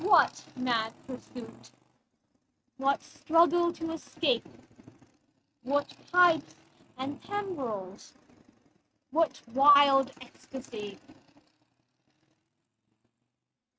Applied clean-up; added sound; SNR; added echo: neural mask model RNNoise.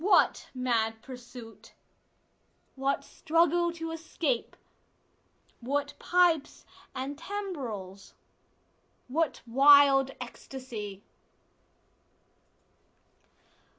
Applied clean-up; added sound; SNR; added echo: none; none; none; none.